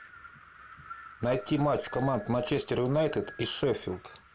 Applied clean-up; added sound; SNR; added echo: none; Wind; 19 dB; none.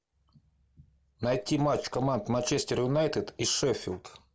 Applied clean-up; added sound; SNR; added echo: none; none; none; none.